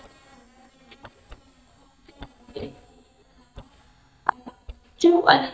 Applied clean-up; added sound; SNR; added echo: neural mask model DeepFilterNet 3.